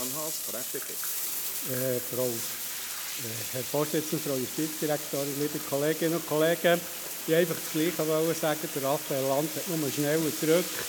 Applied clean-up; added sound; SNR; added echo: none; Bathtub (filling or washing); 5 dB; none.